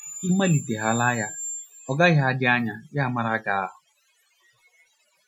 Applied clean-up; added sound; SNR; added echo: classical method Wiener filter.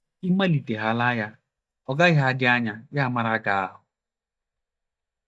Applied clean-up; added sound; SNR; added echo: neural mask model DeepFilterNet 3.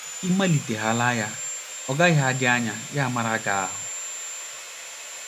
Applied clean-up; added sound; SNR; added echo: none; Sawing; 10 dB; none.